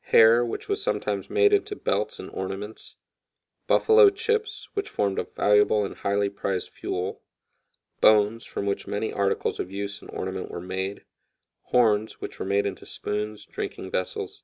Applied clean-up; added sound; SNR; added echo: none; none; none; none.